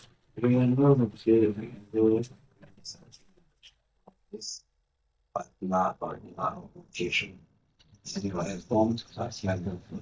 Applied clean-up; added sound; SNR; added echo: neural mask model DeepFilterNet 3.